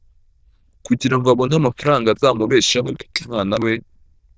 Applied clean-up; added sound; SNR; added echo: neural diffusion model UNIVERSE++.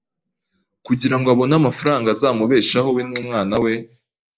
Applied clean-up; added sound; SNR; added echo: neural mask model Resemble Enhance denoiser.